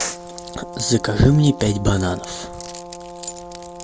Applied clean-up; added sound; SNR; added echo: none; Brass instrument + Keys jangling; 13 dB; none.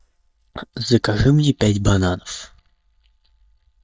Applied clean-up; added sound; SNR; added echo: neural mask model DeepFilterNet 3.